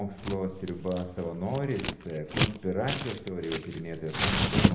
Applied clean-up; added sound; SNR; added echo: none; Scissors; -2 dB; reverberation time 0.7 s.